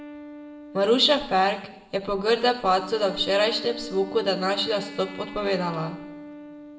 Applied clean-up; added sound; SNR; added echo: none; Wind instrument, woodwind instrument; 15 dB; reverberation time 0.8 s.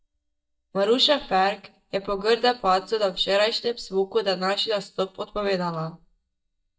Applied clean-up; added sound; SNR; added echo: neural mask model DeepFilterNet 3.